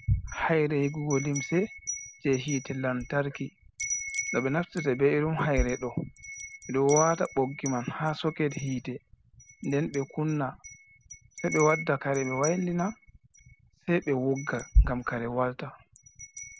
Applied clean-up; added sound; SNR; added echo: none; Wind chime; 6 dB; none.